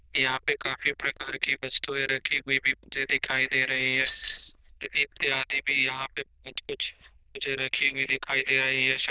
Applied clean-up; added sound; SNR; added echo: neural diffusion model UNIVERSE++.